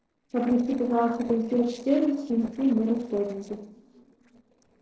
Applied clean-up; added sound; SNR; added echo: neural separator model SepFormer DNS4.